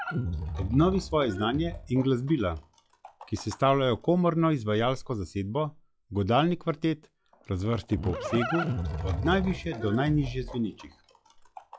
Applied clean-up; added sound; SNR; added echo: classical method log-MMSE.